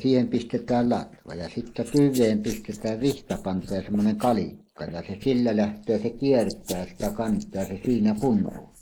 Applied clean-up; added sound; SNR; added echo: neural mask model Resemble Enhance denoiser.